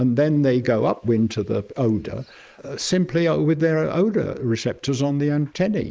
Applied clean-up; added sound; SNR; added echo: neural mask model Resemble Enhance denoiser.